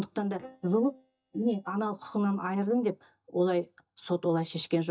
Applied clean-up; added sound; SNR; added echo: neural mask model DeepFilterNet 3.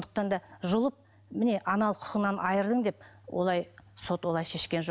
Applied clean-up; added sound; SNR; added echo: none; none; none; none.